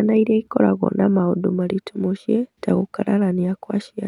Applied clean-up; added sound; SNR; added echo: none; none; none; none.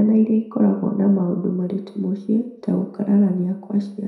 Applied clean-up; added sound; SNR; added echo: none; none; none; reverberation time 0.6 s.